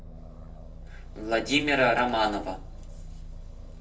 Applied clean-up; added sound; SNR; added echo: none; Aircraft; 12 dB; reverberation time 0.2 s.